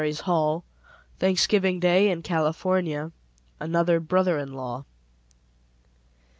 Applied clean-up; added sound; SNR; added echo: none; none; none; none.